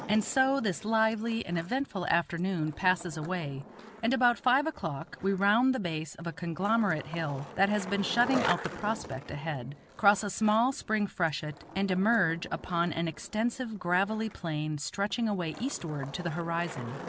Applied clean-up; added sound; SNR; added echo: none; Skateboard; 14 dB; none.